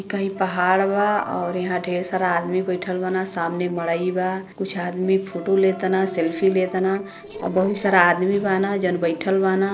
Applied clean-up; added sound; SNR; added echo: neural separator model SepFormer DNS4.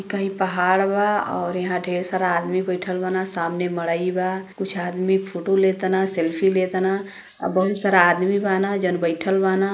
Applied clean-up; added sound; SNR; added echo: neural mask model Resemble Enhance denoiser.